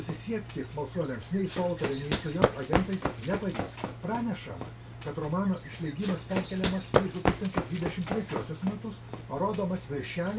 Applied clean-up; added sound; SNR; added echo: none; Run; 1 dB; reverberation time 0.2 s.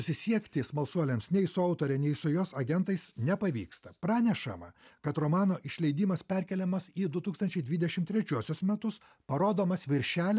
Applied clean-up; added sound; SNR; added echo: none; none; none; none.